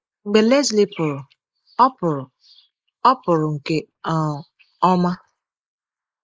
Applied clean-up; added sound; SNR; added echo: neural mask model Resemble Enhance denoiser.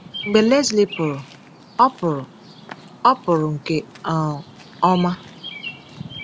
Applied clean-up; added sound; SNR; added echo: none; Bird vocalization, bird call, bird song; 16 dB; none.